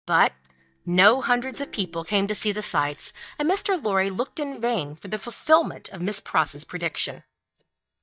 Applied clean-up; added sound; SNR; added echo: neural mask model DeepFilterNet 3.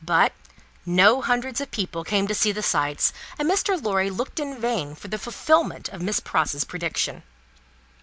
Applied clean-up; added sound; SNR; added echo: none; none; none; none.